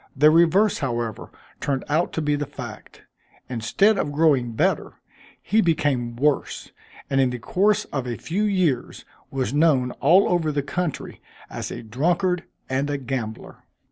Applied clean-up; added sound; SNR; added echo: none; none; none; none.